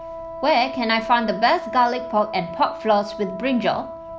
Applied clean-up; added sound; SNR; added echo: none; Wind instrument, woodwind instrument; 10 dB; none.